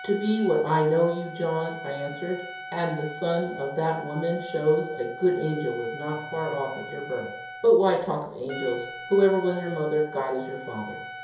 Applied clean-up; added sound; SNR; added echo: none; Trumpet; 13 dB; reverberation time 2.8 s.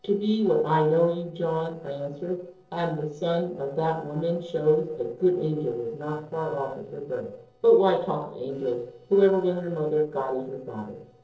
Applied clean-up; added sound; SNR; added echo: neural separator model SepFormer DNS4.